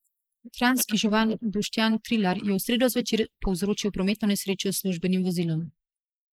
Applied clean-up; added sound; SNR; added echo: neural mask model Resemble Enhance denoiser.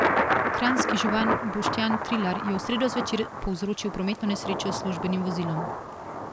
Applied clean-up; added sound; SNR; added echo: none; Thunder; 0 dB; none.